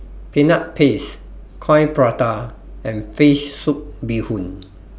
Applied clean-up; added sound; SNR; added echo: none; none; none; none.